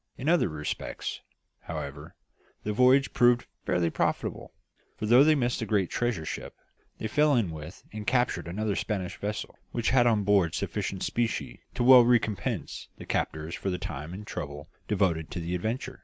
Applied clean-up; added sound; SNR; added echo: none; none; none; none.